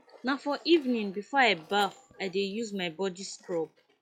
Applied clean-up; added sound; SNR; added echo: classical method log-MMSE.